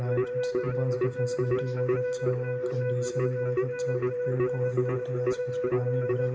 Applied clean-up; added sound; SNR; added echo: none; Keyboard (musical); -3 dB; reverberation time 0.8 s.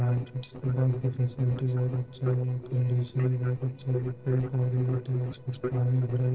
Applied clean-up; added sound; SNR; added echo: neural separator model SepFormer DNS4.